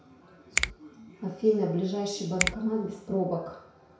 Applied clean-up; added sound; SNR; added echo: none; Finger snapping; 5 dB; reverberation time 0.6 s.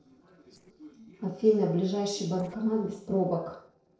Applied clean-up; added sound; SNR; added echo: neural separator model SepFormer DNS4.